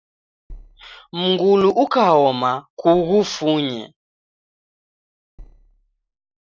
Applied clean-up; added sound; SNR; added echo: neural separator model SepFormer DNS4.